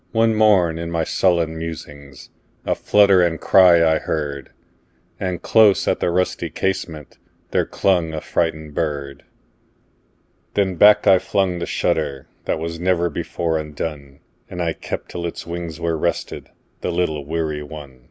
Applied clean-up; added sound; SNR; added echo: none; none; none; none.